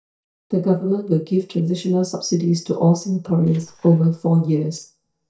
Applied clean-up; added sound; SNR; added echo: neural mask model DeepFilterNet 3.